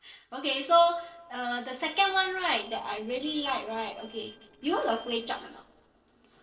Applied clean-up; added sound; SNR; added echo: neural separator model SepFormer DNS4.